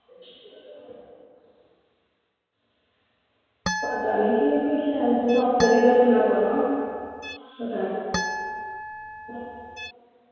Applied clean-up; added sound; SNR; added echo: none; Harp; 8 dB; reverberation time 1.9 s.